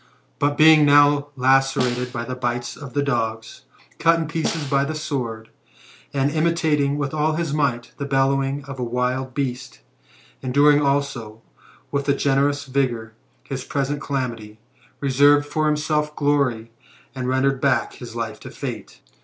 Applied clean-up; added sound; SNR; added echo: none; Snare drum; 12 dB; none.